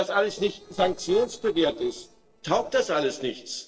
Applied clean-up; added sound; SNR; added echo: neural separator model SepFormer DNS4.